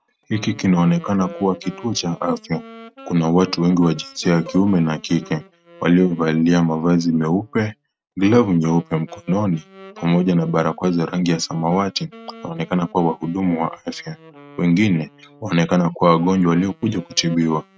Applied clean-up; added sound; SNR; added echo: neural mask model RNNoise.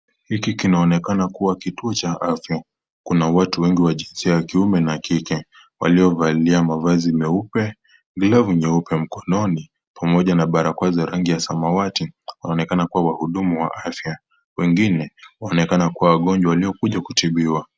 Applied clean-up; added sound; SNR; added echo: none; none; none; none.